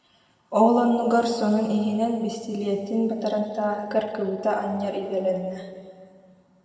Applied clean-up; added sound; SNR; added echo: none; none; none; reverberation time 1.9 s.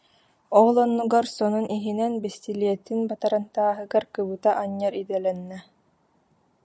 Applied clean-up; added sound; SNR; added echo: none; none; none; none.